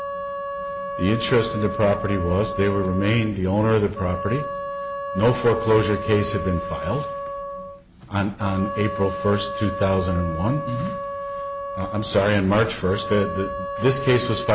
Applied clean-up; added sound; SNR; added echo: none; Wind instrument, woodwind instrument; 8 dB; none.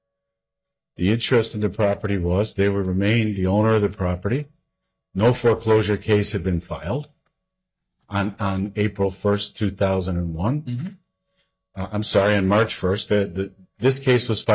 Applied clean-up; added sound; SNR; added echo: neural mask model DeepFilterNet 3.